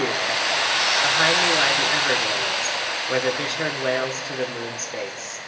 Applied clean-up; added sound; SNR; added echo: none; Tools; -5 dB; reverberation time 2.8 s.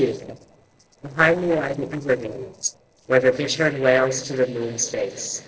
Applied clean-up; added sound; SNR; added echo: neural separator model SepFormer DNS4.